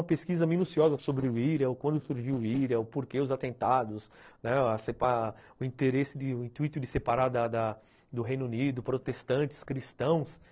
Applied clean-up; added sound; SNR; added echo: neural separator model SepFormer DNS4.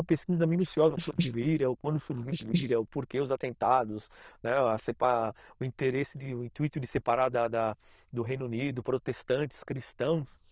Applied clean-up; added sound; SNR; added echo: neural diffusion model UNIVERSE++.